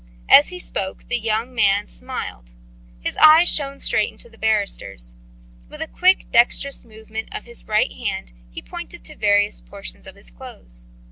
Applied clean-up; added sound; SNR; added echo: none; none; none; none.